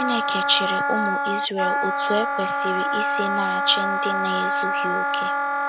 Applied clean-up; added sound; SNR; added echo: none; Wind instrument, woodwind instrument; -4 dB; none.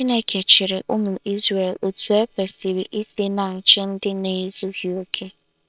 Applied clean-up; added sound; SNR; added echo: neural separator model SepFormer WHAM!.